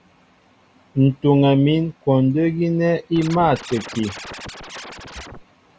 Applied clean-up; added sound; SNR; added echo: none; Scratching (performance technique); 15 dB; none.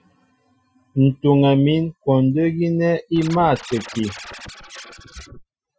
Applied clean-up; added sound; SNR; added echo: classical method Wiener filter.